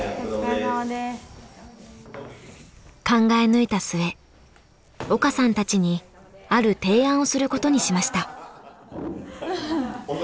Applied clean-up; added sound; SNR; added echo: none; none; none; none.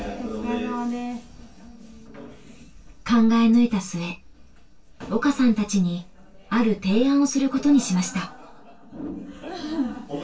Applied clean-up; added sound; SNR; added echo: none; none; none; reverberation time 0.1 s.